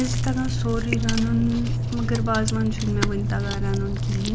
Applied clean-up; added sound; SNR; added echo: none; Chewing, mastication; -2 dB; none.